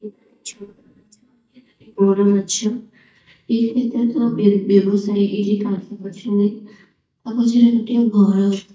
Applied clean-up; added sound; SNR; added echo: neural mask model DeepFilterNet 3.